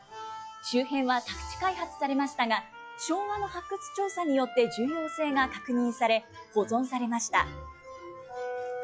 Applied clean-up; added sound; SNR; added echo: classical method log-MMSE.